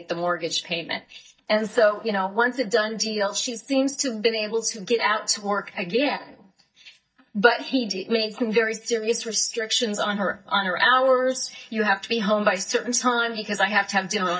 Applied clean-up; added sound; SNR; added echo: neural mask model DeepFilterNet 3.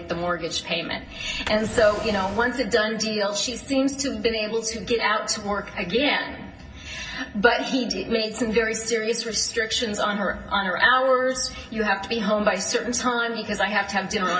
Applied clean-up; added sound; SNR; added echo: none; Drawer open or close; 11 dB; reverberation time 0.4 s.